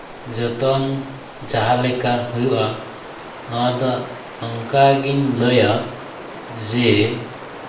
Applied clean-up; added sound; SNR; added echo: none; Stream; 14 dB; reverberation time 0.6 s.